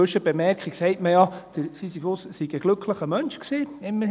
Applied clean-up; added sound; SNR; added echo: none; none; none; none.